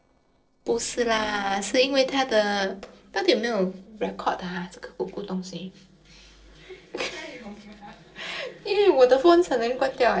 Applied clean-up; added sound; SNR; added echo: neural separator model SepFormer DNS4.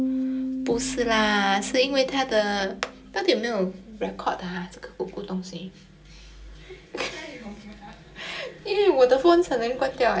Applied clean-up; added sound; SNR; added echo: none; Piano; 11 dB; reverberation time 0.2 s.